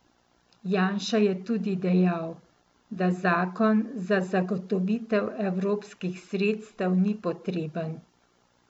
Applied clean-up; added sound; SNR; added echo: none; none; none; none.